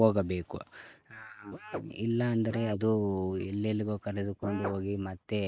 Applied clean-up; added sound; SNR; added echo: neural mask model Resemble Enhance denoiser.